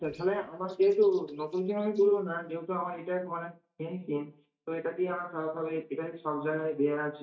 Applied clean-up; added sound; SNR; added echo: neural mask model DeepFilterNet 3.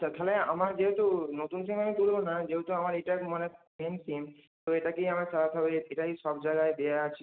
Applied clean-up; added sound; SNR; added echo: none; none; none; none.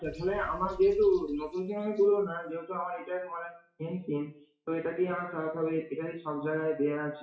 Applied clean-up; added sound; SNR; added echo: classical method WPE with log-MMSE.